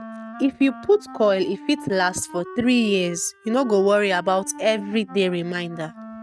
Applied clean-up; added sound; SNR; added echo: neural mask model RNNoise.